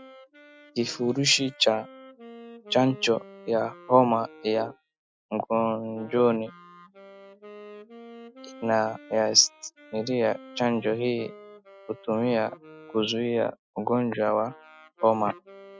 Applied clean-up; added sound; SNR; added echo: classical method Wiener filter.